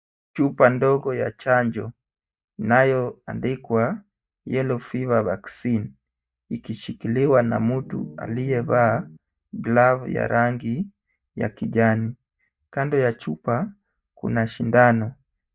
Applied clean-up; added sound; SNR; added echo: neural mask model DeepFilterNet 3.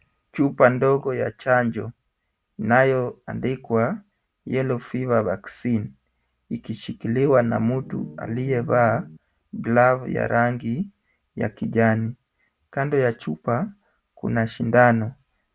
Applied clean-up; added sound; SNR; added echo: none; Bass guitar; 16 dB; none.